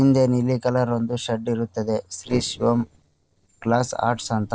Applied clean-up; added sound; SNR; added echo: neural separator model SepFormer DNS4.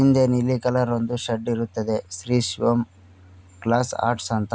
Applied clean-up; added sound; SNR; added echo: none; none; none; none.